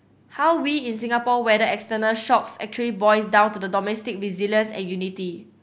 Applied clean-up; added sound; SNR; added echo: none; none; none; none.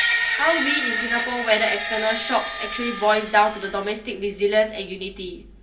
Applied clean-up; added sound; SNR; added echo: none; Screech; 4 dB; reverberation time 0.3 s.